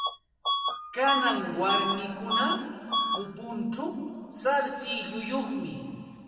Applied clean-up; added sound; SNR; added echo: none; Bus / Alarm; 2 dB; reverberation time 2.2 s.